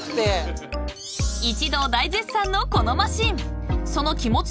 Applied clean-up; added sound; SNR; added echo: none; none; none; none.